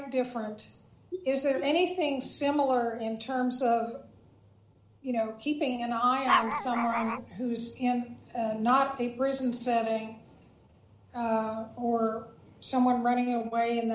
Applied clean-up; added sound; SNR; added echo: none; Dog; 0 dB; none.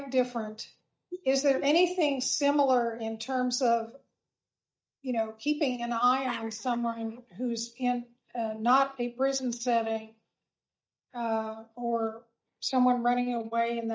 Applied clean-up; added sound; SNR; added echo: neural mask model DeepFilterNet 3.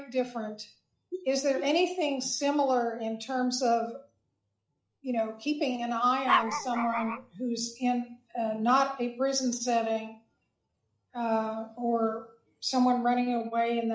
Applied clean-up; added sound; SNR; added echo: classical method log-MMSE.